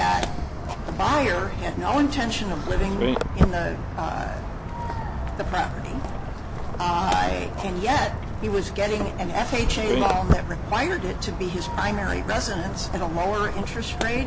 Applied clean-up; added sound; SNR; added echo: none; Walk, footsteps; 1 dB; none.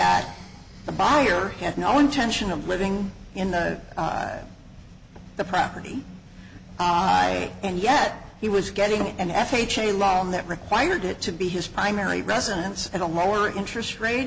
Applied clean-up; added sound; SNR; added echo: none; none; none; none.